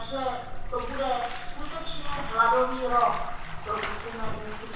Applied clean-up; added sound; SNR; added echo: none; Bathtub (filling or washing); 3 dB; reverberation time 0.7 s.